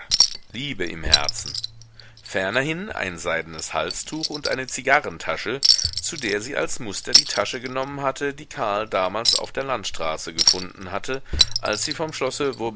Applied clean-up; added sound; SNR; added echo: none; Chink, clink; -1 dB; none.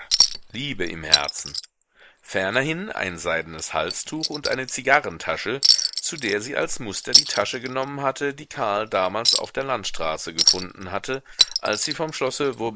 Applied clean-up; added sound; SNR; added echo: neural mask model Resemble Enhance denoiser.